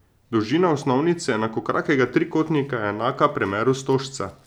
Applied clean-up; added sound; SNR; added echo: none; none; none; none.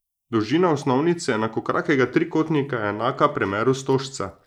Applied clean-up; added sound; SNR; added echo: neural mask model Resemble Enhance denoiser.